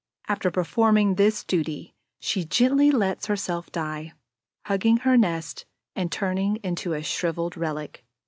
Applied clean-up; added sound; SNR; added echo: none; none; none; none.